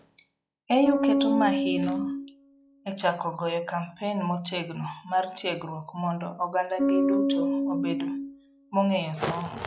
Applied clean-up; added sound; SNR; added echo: classical method log-MMSE.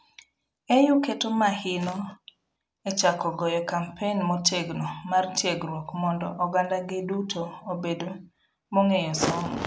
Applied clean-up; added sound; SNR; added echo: none; none; none; none.